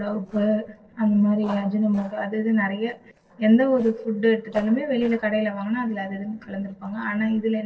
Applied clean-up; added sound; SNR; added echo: neural separator model SepFormer DNS4.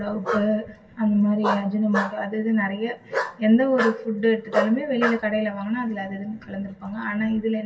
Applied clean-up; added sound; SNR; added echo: none; Bark; 8 dB; reverberation time 0.1 s.